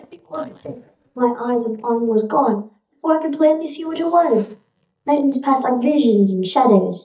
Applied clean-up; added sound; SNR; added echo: neural mask model DeepFilterNet 3.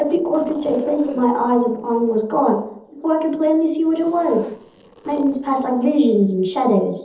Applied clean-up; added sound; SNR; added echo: neural separator model SepFormer DNS4.